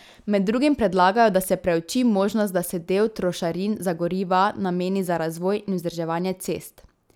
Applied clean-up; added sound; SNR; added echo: none; none; none; none.